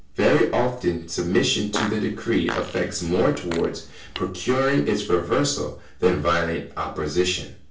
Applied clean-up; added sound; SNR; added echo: none; Fart; 12 dB; reverberation time 0.4 s.